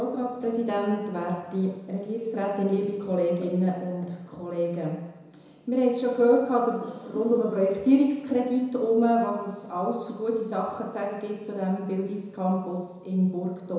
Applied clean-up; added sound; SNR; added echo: none; none; none; reverberation time 1.0 s.